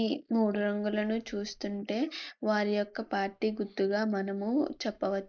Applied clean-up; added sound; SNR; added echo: neural mask model Resemble Enhance denoiser.